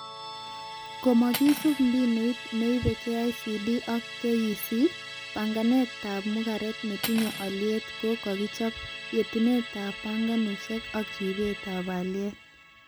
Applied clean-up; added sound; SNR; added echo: none; Musical instrument + Cutlery, silverware; 11 dB; none.